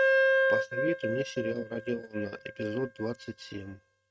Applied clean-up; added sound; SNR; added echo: neural mask model RNNoise.